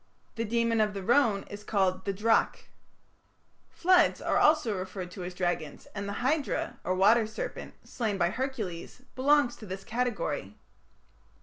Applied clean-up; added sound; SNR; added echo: none; none; none; none.